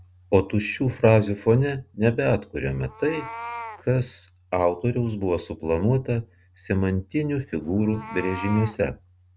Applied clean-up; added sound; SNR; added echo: none; Meow; 18 dB; none.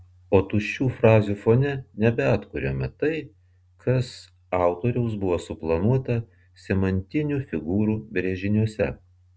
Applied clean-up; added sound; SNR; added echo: none; none; none; none.